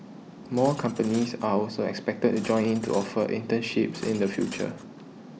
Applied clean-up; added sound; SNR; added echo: none; Cutlery, silverware; 20 dB; none.